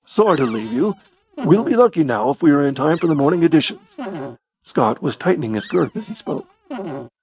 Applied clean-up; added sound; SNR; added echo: neural mask model RNNoise.